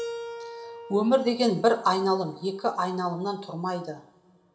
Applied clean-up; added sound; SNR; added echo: none; Keyboard (musical); 16 dB; reverberation time 1.7 s.